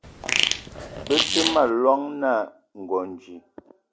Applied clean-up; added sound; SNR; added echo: none; Fart; 0 dB; none.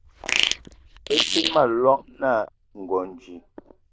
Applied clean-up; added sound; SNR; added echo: neural diffusion model UNIVERSE++.